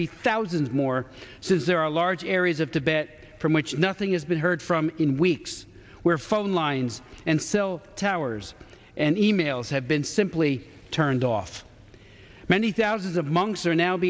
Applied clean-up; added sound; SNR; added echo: none; none; none; none.